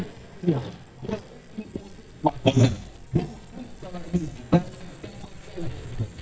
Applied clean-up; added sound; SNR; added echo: neural mask model DeepFilterNet 3.